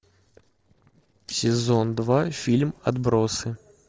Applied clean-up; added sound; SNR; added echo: neural separator model SepFormer DNS4.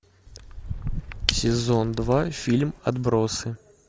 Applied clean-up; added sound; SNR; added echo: none; Shatter / Crushing; 6 dB; none.